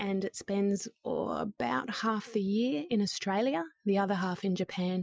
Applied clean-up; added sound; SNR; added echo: classical method Wiener filter.